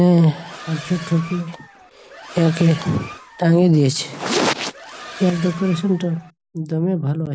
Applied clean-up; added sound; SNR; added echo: none; Accelerating, revving, vroom; 17 dB; none.